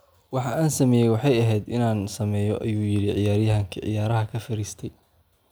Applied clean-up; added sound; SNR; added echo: none; none; none; none.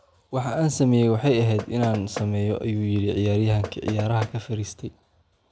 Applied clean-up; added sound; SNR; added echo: none; Knock; 12 dB; none.